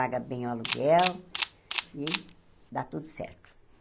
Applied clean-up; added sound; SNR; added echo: none; Camera; -4 dB; none.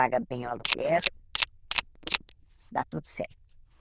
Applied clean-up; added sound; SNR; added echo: neural diffusion model UNIVERSE++.